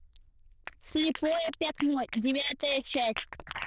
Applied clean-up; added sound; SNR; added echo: neural diffusion model UNIVERSE++.